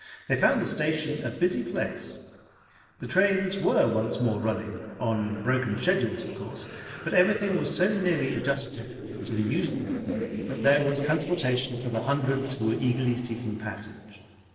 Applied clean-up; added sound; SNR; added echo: neural separator model SepFormer DNS4.